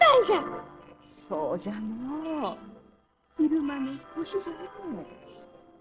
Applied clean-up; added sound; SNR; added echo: neural separator model SepFormer DNS4.